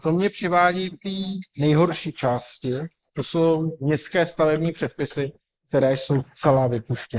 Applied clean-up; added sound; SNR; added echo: neural mask model Resemble Enhance denoiser.